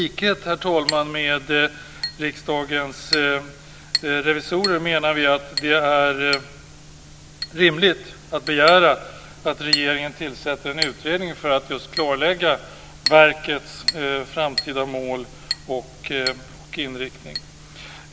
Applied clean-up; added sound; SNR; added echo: none; Chink, clink; 11 dB; none.